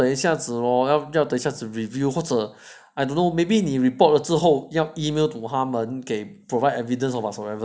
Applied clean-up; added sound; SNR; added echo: none; none; none; none.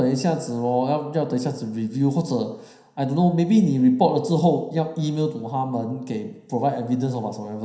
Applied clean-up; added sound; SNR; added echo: none; none; none; reverberation time 0.9 s.